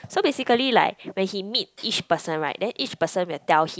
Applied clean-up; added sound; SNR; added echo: none; none; none; none.